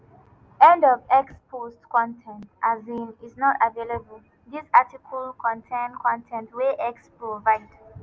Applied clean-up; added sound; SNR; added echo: none; none; none; none.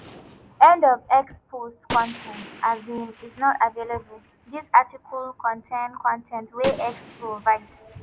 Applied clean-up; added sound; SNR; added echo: none; Gunshot, gunfire; 17 dB; none.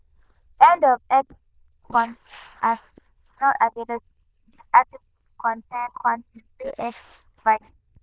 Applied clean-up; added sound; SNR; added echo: neural diffusion model UNIVERSE++.